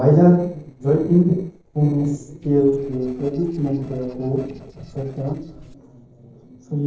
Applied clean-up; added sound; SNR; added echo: neural separator model SepFormer DNS4.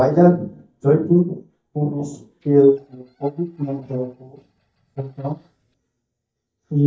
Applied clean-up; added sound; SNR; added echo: neural mask model DeepFilterNet 3.